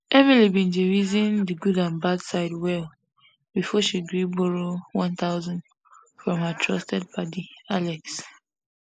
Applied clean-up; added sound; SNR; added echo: neural mask model Resemble Enhance denoiser.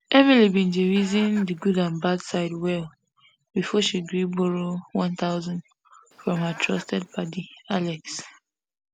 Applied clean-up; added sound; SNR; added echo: none; Chicken, rooster; 19 dB; none.